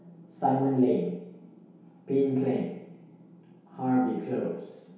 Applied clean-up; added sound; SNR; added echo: none; none; none; reverberation time 0.8 s.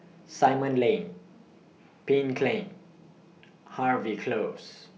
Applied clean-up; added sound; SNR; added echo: none; none; none; none.